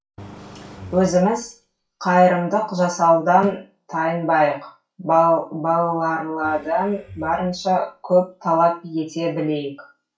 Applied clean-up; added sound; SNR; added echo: classical method WPE with log-MMSE.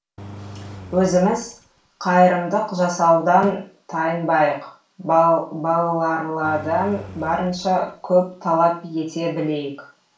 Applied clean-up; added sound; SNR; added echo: none; Engine; 18 dB; reverberation time 0.3 s.